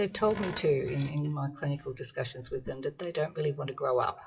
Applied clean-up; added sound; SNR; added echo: classical method WPE with log-MMSE.